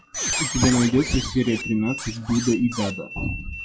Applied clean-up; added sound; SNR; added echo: classical method WPE with log-MMSE.